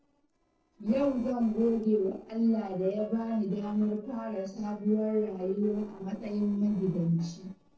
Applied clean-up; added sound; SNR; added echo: neural separator model SepFormer DNS4.